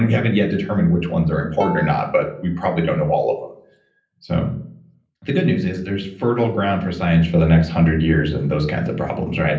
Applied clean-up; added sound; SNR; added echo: none; Bowed string instrument; 15 dB; reverberation time 0.6 s.